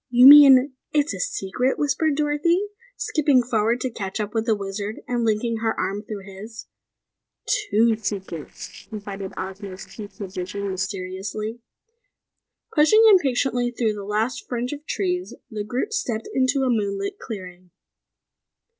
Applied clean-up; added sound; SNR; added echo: neural separator model SepFormer DNS4.